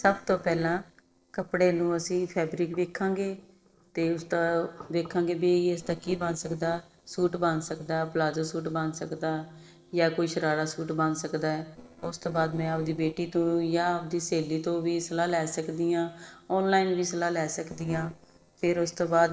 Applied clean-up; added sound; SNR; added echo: neural separator model SepFormer DNS4.